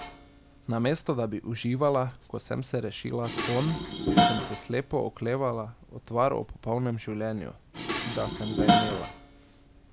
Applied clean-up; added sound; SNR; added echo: none; Dishes, pots, and pans; 1 dB; none.